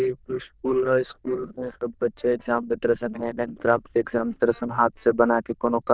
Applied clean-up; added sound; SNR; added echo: neural diffusion model UNIVERSE++.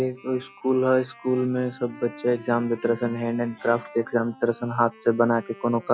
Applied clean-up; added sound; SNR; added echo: classical method log-MMSE.